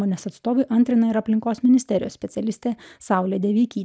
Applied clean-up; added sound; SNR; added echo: none; none; none; none.